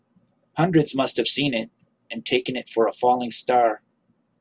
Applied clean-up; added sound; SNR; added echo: none; none; none; none.